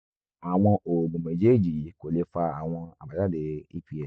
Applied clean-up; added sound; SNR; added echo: none; none; none; none.